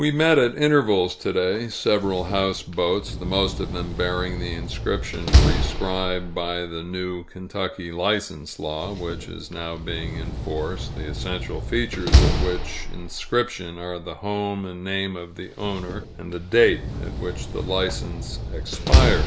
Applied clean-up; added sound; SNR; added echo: none; Slam; 0 dB; none.